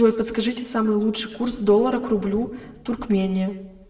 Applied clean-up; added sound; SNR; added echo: none; none; none; reverberation time 0.8 s.